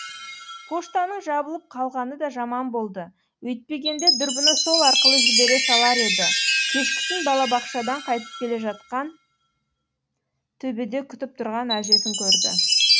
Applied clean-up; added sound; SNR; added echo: none; Chime; -3 dB; none.